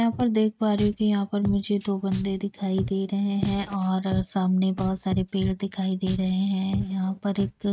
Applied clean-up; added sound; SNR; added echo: neural mask model RNNoise.